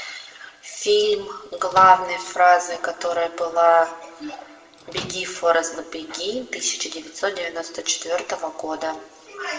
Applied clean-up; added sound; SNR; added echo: none; Microwave oven; 16 dB; reverberation time 1.2 s.